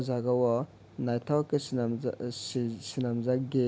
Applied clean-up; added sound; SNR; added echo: none; none; none; none.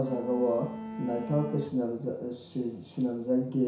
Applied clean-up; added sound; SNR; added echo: none; Bowed string instrument; 10 dB; reverberation time 0.6 s.